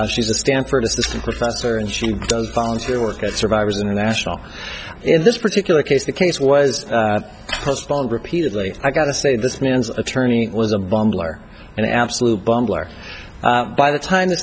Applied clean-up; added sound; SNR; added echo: none; none; none; none.